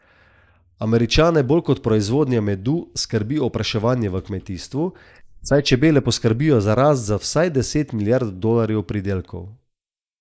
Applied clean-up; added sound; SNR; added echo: neural mask model Resemble Enhance denoiser.